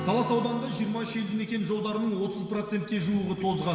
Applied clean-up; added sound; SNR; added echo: none; Acoustic guitar; 13 dB; reverberation time 2.1 s.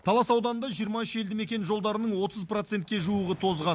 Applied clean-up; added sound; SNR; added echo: none; none; none; none.